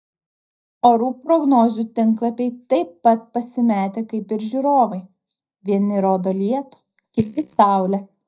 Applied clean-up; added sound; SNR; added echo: neural mask model DeepFilterNet 3.